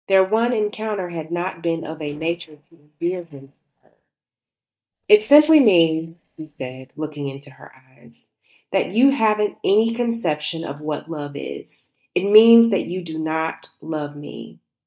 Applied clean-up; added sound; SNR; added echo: neural mask model DeepFilterNet 3.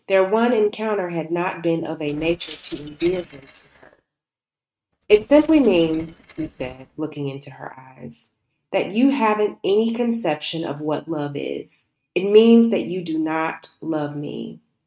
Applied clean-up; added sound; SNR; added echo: neural mask model RNNoise.